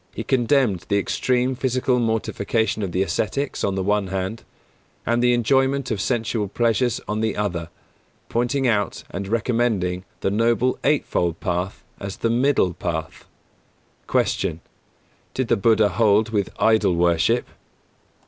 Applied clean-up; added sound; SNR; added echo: none; none; none; none.